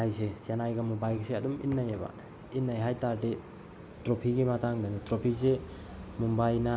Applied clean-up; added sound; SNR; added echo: none; none; none; none.